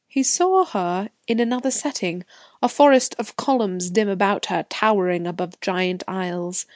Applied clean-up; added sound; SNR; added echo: none; none; none; none.